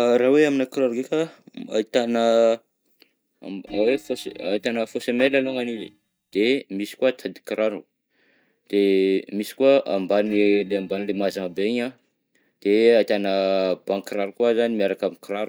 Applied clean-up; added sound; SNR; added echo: neural mask model DeepFilterNet 3.